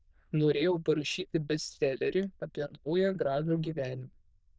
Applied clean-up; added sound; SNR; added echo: neural diffusion model UNIVERSE++.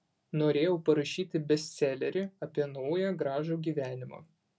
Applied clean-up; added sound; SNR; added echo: none; none; none; none.